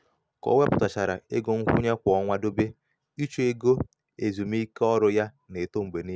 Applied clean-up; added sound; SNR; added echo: none; none; none; none.